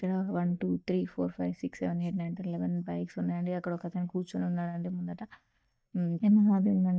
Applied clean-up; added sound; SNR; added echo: neural mask model DeepFilterNet 3.